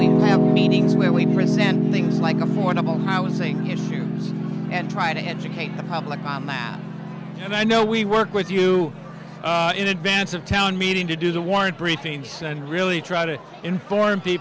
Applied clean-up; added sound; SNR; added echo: none; Piano; 0 dB; none.